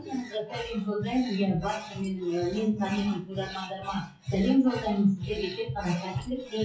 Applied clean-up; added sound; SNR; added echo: classical method WPE with log-MMSE.